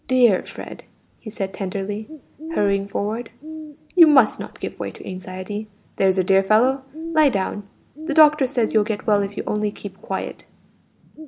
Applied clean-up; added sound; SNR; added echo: none; Bird; 16 dB; none.